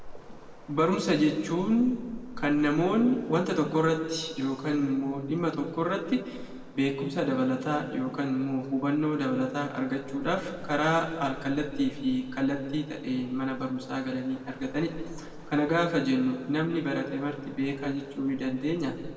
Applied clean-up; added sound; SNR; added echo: none; Waves, surf; 17 dB; reverberation time 1.5 s.